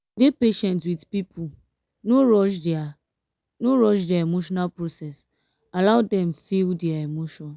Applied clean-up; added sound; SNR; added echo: none; none; none; none.